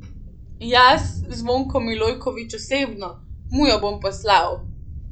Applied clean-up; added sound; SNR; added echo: none; Thunder; 11 dB; none.